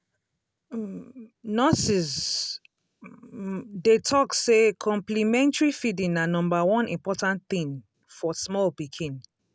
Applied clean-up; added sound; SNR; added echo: none; none; none; none.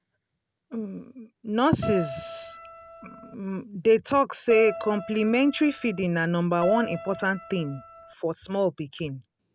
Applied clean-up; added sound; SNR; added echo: none; Keyboard (musical); 10 dB; none.